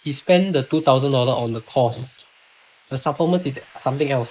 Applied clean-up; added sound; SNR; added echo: neural mask model Resemble Enhance denoiser.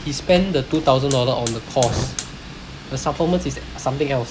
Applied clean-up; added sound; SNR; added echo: none; Hiss / Fire; 11 dB; none.